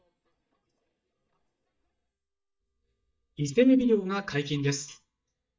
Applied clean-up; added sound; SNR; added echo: neural mask model DeepFilterNet 3.